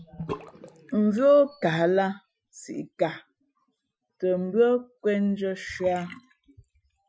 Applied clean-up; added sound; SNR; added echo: classical method Wiener filter.